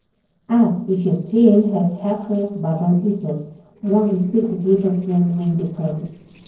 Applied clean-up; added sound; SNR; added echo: neural separator model SepFormer DNS4.